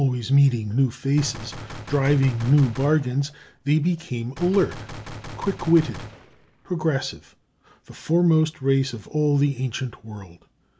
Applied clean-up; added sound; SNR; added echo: none; Gunshot, gunfire; 15 dB; none.